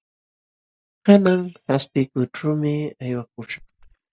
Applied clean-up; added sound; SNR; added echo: neural mask model DeepFilterNet 3.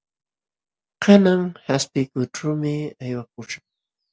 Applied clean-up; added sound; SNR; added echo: none; none; none; none.